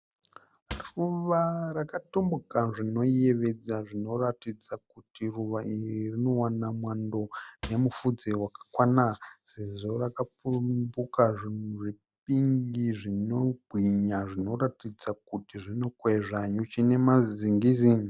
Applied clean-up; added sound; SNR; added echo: none; Cupboard open or close / Drawer open or close; 15 dB; none.